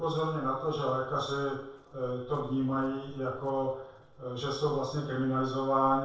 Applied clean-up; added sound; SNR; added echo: neural separator model SepFormer DNS4.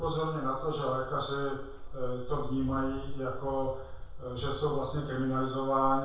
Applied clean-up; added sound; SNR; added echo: none; Walk, footsteps; 6 dB; reverberation time 0.7 s.